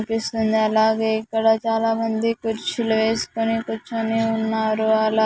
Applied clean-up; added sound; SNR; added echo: none; none; none; none.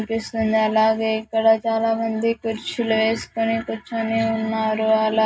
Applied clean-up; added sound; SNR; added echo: none; none; none; reverberation time 0.2 s.